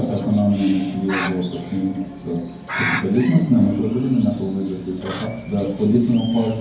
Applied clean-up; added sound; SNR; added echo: none; Bird; 13 dB; reverberation time 0.9 s.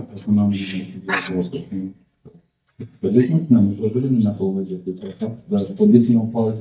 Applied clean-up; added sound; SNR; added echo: neural mask model DeepFilterNet 3.